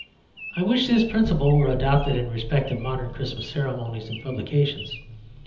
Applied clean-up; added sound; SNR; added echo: none; Bird vocalization, bird call, bird song; 20 dB; reverberation time 1.2 s.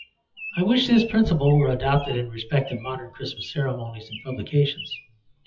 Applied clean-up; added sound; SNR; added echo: classical method WPE with log-MMSE.